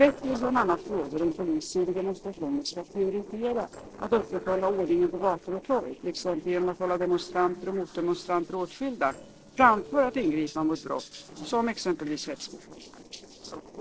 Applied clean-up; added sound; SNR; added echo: neural separator model SepFormer DNS4.